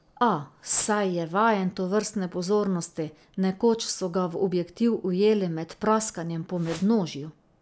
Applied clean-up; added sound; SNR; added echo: none; Whoosh, swoosh, swish; 17 dB; none.